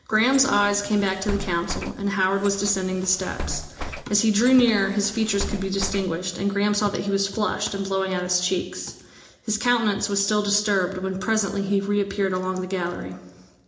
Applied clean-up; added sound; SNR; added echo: none; Bus; 10 dB; reverberation time 0.8 s.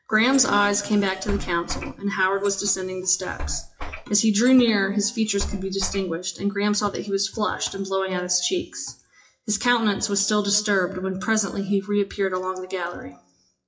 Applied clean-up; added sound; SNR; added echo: classical method WPE with log-MMSE.